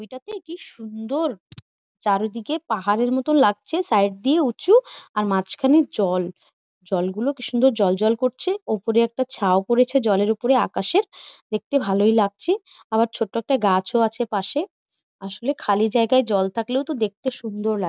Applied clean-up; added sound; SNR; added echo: none; none; none; none.